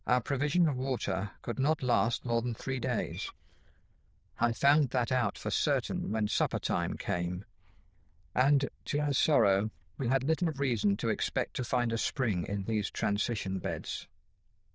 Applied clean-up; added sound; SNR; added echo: neural diffusion model UNIVERSE++.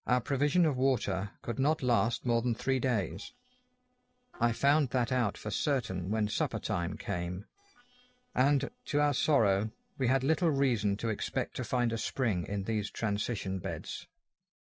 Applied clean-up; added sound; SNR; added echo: neural separator model SepFormer DNS4.